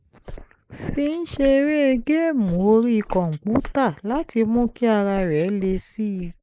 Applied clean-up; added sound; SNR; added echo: neural mask model Resemble Enhance denoiser.